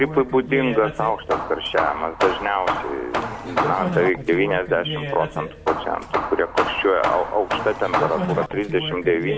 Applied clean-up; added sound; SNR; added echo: none; Hammer / Wood; 4 dB; none.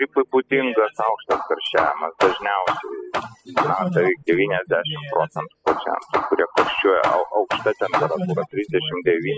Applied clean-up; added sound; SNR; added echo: classical method spectral subtraction.